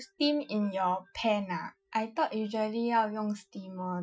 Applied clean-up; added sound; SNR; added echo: classical method Wiener filter.